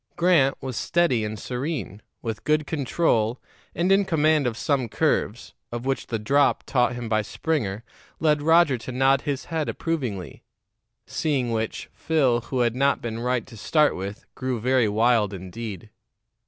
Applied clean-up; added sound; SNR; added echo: none; none; none; none.